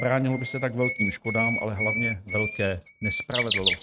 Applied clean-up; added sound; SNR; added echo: neural mask model RNNoise.